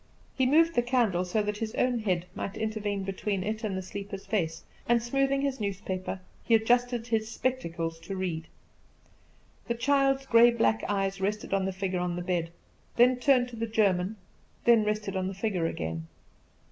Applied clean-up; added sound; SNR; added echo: none; none; none; none.